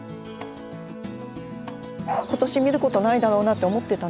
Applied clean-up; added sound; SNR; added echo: none; Bark; 6 dB; none.